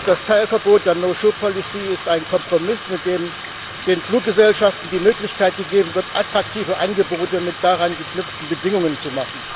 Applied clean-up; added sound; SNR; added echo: none; Bathtub (filling or washing); 12 dB; none.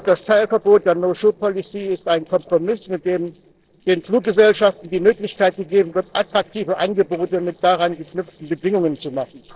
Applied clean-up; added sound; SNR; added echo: neural separator model SepFormer DNS4.